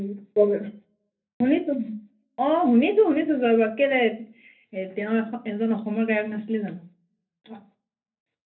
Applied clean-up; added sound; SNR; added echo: none; none; none; reverberation time 0.3 s.